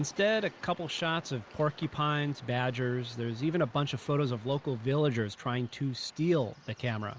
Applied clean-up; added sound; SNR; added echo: none; none; none; none.